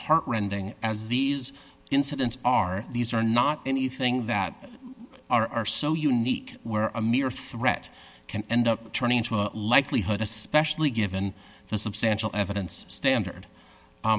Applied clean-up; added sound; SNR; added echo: none; none; none; none.